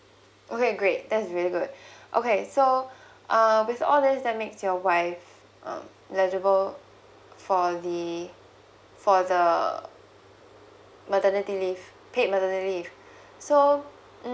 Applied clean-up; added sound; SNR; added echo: none; none; none; none.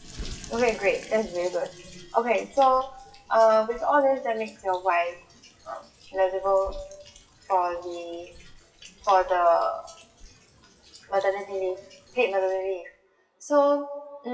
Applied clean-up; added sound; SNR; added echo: classical method WPE with log-MMSE.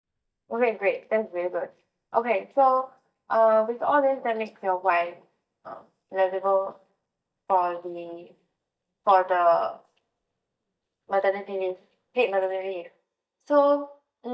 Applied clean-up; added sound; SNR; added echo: neural mask model DeepFilterNet 3.